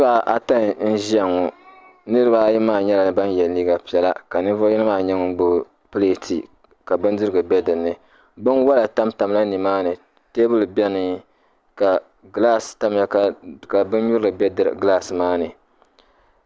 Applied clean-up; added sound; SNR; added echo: none; none; none; none.